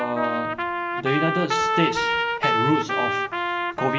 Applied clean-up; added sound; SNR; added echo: none; Trumpet; -3 dB; reverberation time 0.9 s.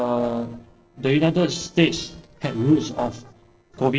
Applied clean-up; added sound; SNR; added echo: neural separator model SepFormer DNS4.